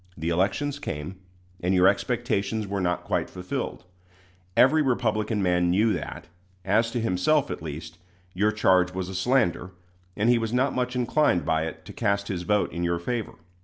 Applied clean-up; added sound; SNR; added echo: none; none; none; none.